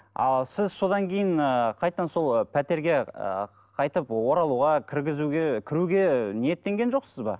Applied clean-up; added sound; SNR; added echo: none; none; none; none.